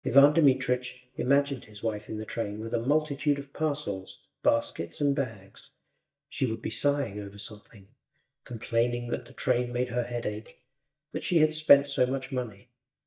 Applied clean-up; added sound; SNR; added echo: neural mask model DeepFilterNet 3.